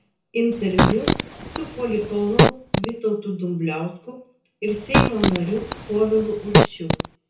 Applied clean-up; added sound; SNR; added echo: none; Fart; -3 dB; reverberation time 0.5 s.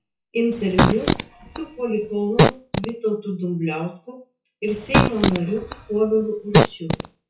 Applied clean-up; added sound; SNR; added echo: classical method WPE with log-MMSE.